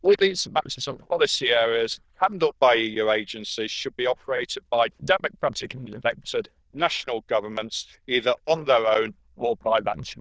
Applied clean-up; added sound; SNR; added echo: neural diffusion model UNIVERSE++.